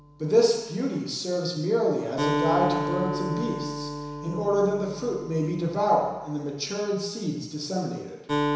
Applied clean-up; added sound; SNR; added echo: none; Acoustic guitar; 6 dB; reverberation time 1.0 s.